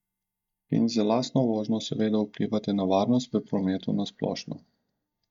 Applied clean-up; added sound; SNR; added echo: neural mask model DeepFilterNet 3.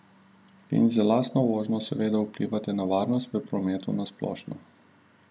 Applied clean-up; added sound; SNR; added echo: none; none; none; none.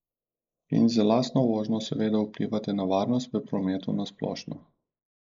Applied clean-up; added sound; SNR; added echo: neural mask model Resemble Enhance denoiser.